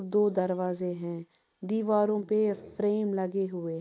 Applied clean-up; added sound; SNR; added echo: neural mask model Resemble Enhance denoiser.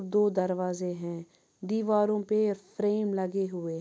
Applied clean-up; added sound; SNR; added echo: none; none; none; none.